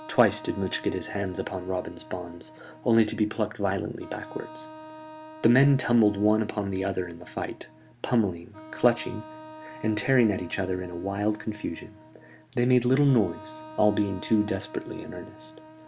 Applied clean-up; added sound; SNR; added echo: none; Wind instrument, woodwind instrument; 18 dB; none.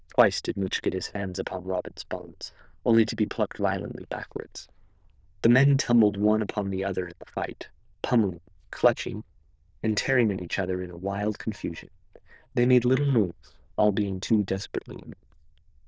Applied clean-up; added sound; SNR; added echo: neural diffusion model UNIVERSE++.